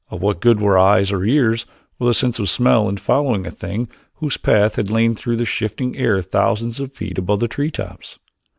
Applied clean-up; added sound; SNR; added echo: none; none; none; none.